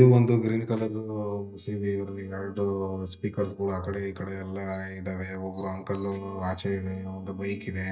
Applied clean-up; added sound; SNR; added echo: neural mask model DeepFilterNet 3.